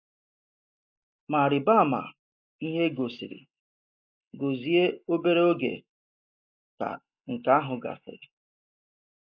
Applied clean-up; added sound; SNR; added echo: neural mask model Resemble Enhance denoiser.